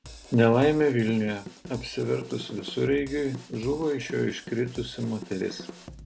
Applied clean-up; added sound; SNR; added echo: none; Drum kit; 16 dB; none.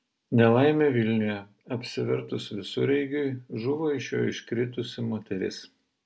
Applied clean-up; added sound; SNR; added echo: none; none; none; none.